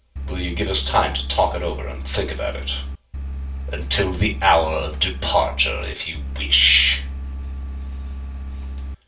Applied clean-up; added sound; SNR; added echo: none; Engine; 5 dB; reverberation time 0.3 s.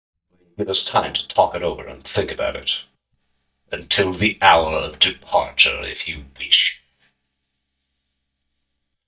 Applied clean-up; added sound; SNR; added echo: neural mask model DeepFilterNet 3.